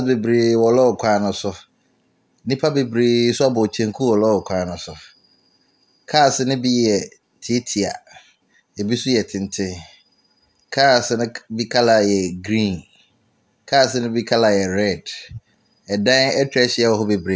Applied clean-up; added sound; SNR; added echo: none; none; none; none.